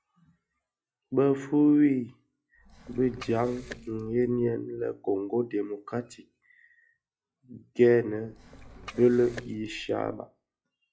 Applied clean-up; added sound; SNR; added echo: classical method log-MMSE.